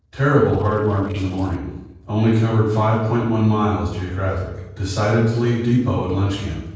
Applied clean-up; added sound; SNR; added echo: neural separator model SepFormer DNS4.